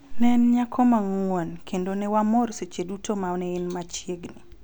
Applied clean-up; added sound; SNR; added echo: none; none; none; none.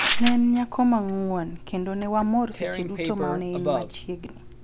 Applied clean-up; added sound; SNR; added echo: none; Tearing; 5 dB; none.